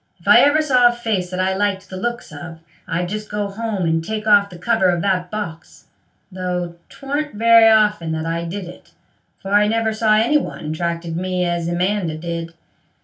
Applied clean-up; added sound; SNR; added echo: none; none; none; reverberation time 0.2 s.